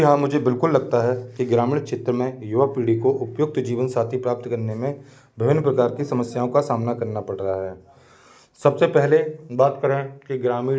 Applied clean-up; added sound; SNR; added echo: none; none; none; none.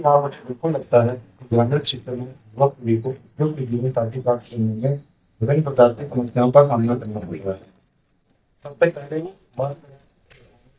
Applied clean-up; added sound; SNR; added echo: neural mask model DeepFilterNet 3.